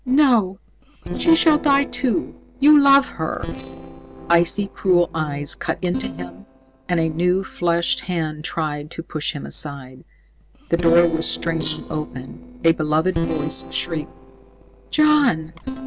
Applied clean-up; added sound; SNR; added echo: neural separator model SepFormer DNS4.